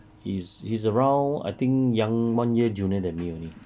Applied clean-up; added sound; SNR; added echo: none; none; none; none.